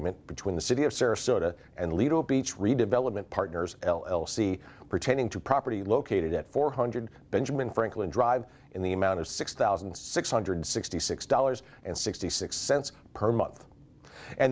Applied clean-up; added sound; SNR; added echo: none; none; none; none.